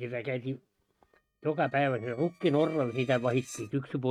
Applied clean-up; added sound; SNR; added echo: neural mask model RNNoise.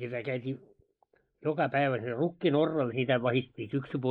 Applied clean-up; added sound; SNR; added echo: neural mask model Resemble Enhance denoiser.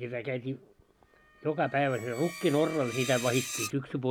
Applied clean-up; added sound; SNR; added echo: none; Screech; 11 dB; none.